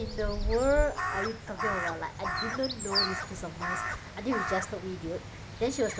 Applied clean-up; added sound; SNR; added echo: none; Crow; 1 dB; none.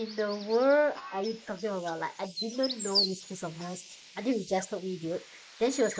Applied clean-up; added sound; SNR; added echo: neural mask model Resemble Enhance denoiser.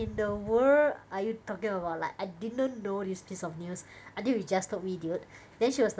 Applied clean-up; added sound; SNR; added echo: none; none; none; none.